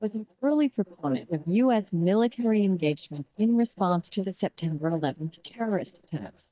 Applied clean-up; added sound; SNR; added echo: neural mask model DeepFilterNet 3.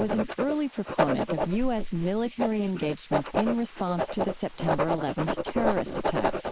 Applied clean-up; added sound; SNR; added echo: neural mask model Resemble Enhance denoiser.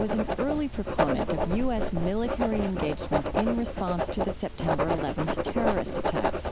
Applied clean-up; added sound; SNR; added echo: none; Writing; -2 dB; none.